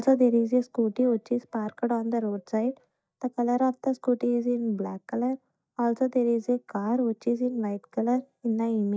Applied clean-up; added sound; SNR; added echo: neural mask model DeepFilterNet 3.